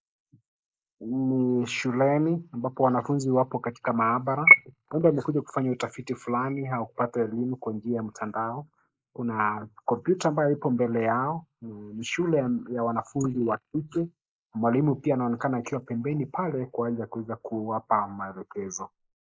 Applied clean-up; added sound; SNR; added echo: neural mask model Resemble Enhance denoiser.